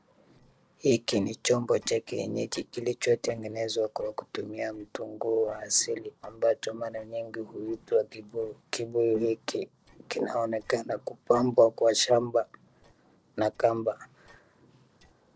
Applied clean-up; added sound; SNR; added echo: neural separator model SepFormer DNS4.